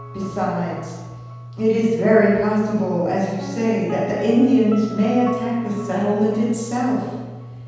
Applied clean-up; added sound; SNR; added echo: none; Piano; 18 dB; reverberation time 1.2 s.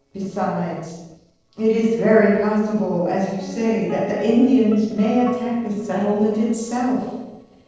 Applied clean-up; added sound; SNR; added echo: neural separator model SepFormer DNS4.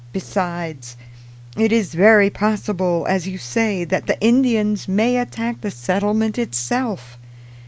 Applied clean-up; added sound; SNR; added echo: none; none; none; none.